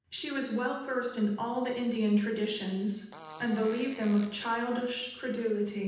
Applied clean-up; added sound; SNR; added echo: none; Fart; 18 dB; reverberation time 0.9 s.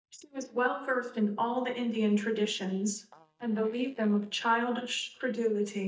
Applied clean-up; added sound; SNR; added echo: neural mask model DeepFilterNet 3.